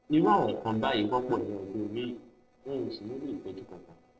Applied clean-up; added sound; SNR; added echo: neural separator model SepFormer DNS4.